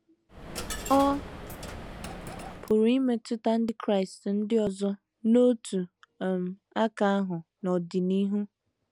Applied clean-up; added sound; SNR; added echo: none; Coin (dropping); 11 dB; none.